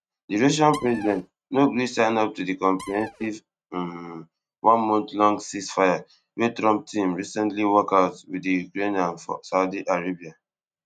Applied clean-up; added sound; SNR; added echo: neural mask model RNNoise.